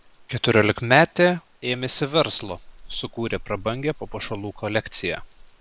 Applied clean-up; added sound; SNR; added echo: none; Rain; 19 dB; none.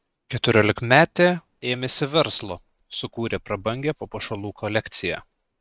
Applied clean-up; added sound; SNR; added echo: neural mask model RNNoise.